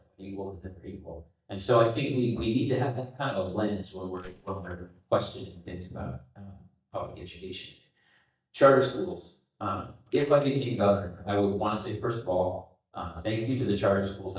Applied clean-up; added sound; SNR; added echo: neural mask model DeepFilterNet 3.